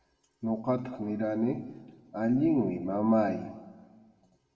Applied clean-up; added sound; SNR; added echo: none; none; none; reverberation time 1.3 s.